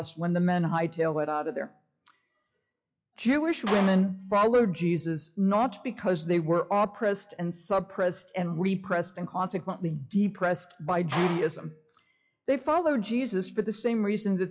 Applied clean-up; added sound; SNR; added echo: classical method log-MMSE.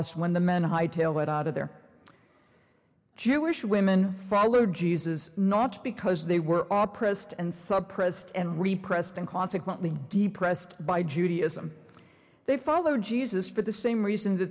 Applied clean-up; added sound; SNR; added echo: none; none; none; none.